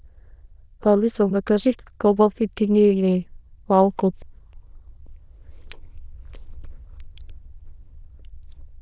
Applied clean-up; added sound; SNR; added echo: neural diffusion model UNIVERSE++.